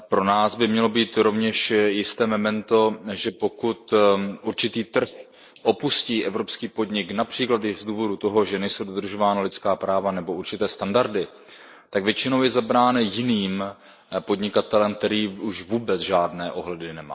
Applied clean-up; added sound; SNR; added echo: neural mask model Resemble Enhance denoiser.